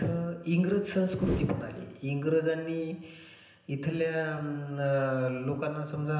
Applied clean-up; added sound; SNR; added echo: none; Whoosh, swoosh, swish; 8 dB; reverberation time 0.9 s.